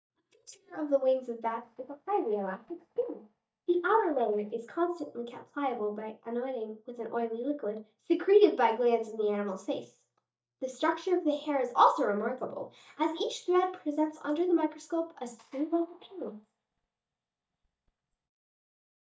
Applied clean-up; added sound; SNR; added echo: neural mask model DeepFilterNet 3.